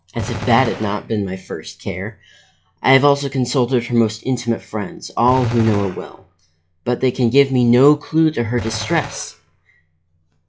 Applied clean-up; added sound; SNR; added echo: classical method log-MMSE.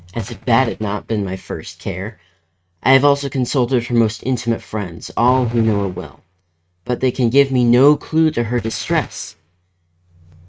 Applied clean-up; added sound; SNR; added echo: neural mask model RNNoise.